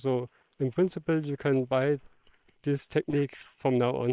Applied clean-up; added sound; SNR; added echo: neural separator model SepFormer WHAM!.